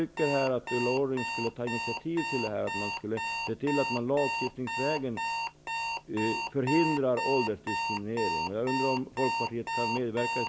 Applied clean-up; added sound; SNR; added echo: none; Alarm; 3 dB; none.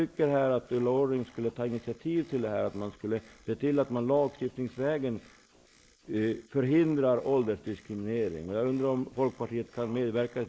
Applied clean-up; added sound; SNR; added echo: neural mask model Resemble Enhance denoiser.